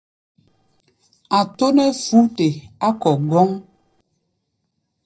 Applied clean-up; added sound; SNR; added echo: neural separator model SepFormer DNS4.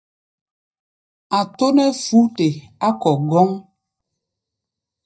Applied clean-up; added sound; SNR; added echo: neural mask model DeepFilterNet 3.